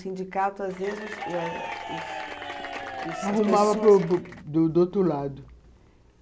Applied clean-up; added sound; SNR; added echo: none; Applause / Crowd / Cheering; 10 dB; none.